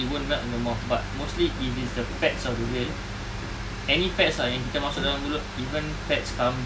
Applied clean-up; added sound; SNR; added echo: none; none; none; none.